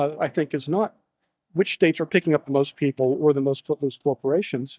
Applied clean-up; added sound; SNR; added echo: neural mask model DeepFilterNet 3.